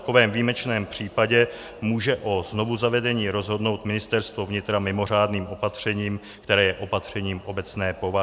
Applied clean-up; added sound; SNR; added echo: none; none; none; none.